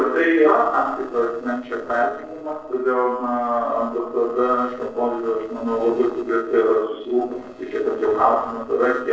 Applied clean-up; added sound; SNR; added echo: neural separator model SepFormer DNS4.